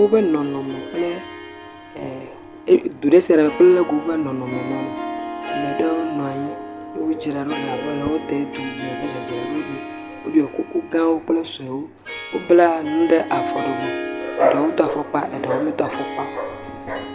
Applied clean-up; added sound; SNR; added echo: none; Harp; 10 dB; none.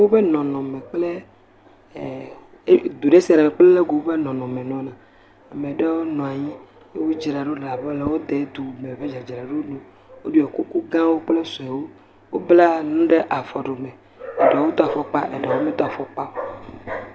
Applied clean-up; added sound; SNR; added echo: none; none; none; none.